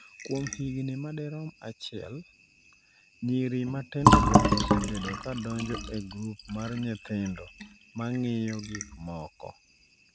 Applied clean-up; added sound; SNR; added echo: none; Fill (with liquid); -4 dB; none.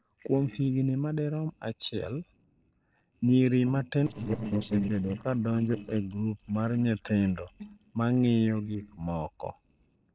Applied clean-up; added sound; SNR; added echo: neural separator model SepFormer DNS4.